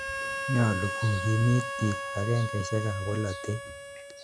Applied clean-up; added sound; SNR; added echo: none; Harmonica; 6 dB; none.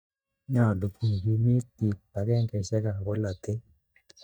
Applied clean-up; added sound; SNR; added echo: neural mask model DeepFilterNet 3.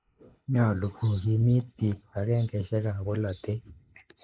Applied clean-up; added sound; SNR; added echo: neural mask model Resemble Enhance denoiser.